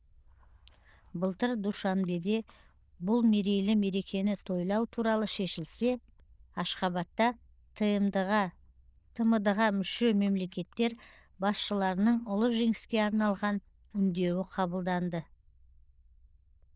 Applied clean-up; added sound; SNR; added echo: neural diffusion model UNIVERSE++.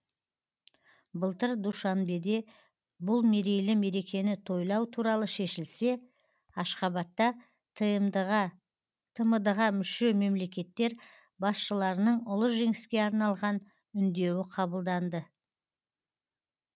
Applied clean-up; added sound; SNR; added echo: none; none; none; none.